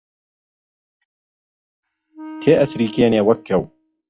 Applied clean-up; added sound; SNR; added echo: classical method log-MMSE.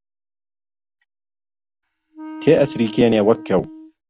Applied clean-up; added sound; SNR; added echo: none; Wind instrument, woodwind instrument; 14 dB; none.